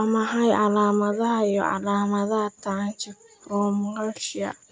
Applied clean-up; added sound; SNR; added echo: none; none; none; none.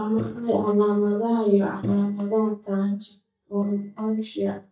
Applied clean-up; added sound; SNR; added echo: neural mask model DeepFilterNet 3.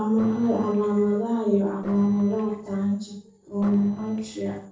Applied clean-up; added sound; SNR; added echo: neural separator model SepFormer DNS4.